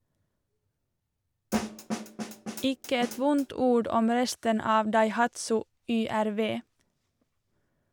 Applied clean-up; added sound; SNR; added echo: none; Snare drum; 7 dB; none.